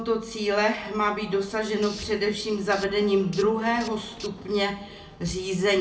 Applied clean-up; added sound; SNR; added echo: none; Tools; 19 dB; reverberation time 0.4 s.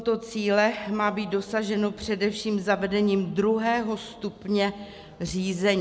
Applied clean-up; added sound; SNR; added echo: none; none; none; none.